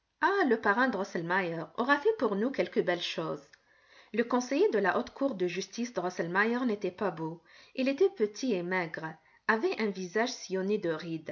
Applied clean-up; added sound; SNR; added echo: none; none; none; none.